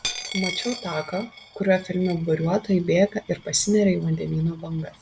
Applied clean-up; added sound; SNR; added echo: none; Coin (dropping); 14 dB; none.